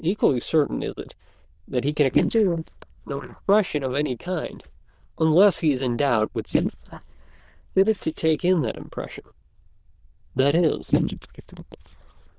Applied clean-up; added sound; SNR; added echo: neural diffusion model UNIVERSE++.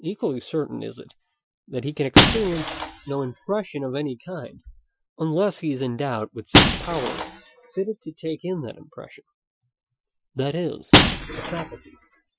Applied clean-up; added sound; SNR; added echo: classical method Wiener filter.